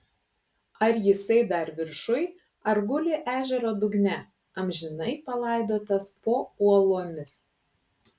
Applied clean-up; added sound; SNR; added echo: none; none; none; none.